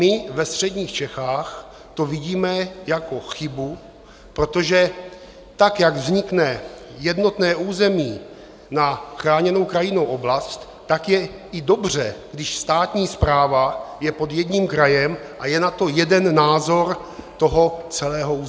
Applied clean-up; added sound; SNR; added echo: none; none; none; none.